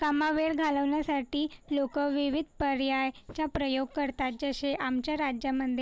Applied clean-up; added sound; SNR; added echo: none; none; none; none.